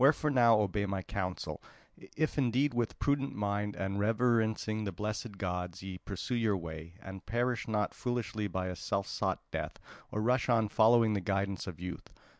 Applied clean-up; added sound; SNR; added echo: none; none; none; none.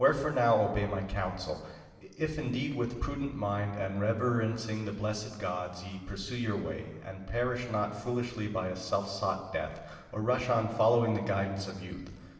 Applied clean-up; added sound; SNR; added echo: none; none; none; reverberation time 1.4 s.